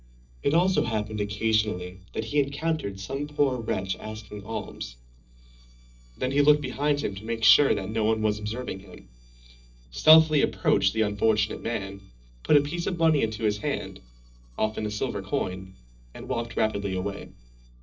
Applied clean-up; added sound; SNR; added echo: neural separator model SepFormer DNS4.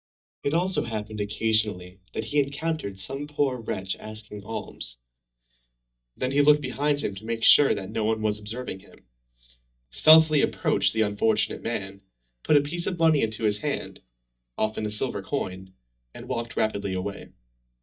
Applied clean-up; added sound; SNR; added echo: neural mask model DeepFilterNet 3.